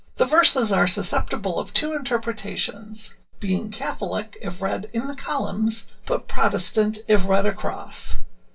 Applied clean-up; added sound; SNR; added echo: none; none; none; reverberation time 0.1 s.